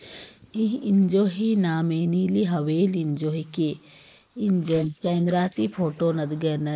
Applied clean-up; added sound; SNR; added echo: neural mask model Resemble Enhance denoiser.